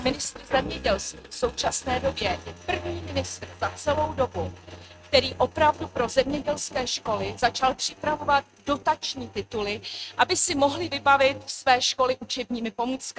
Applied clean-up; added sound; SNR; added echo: neural mask model RNNoise.